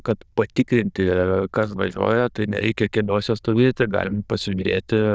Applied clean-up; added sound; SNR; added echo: neural diffusion model UNIVERSE++.